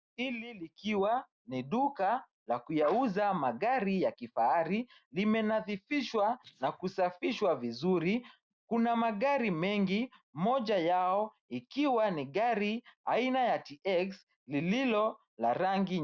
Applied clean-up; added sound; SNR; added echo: neural mask model Resemble Enhance denoiser.